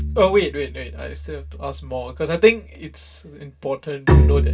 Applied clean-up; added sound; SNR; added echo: none; Bowed string instrument; 0 dB; reverberation time 0.1 s.